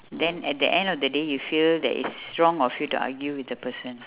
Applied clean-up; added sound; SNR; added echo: none; none; none; none.